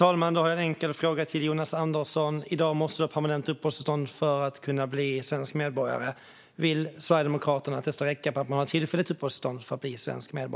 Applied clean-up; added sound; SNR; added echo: none; none; none; none.